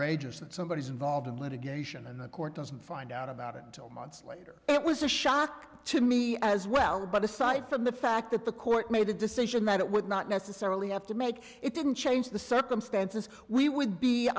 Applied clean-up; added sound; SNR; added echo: none; none; none; none.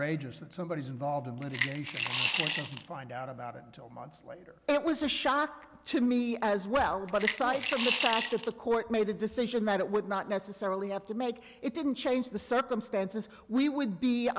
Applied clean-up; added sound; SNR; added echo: none; Coin (dropping) / Glass; -3 dB; none.